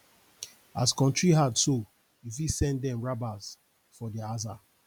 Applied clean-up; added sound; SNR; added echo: none; none; none; none.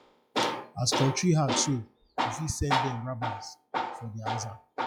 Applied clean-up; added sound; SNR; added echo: classical method log-MMSE.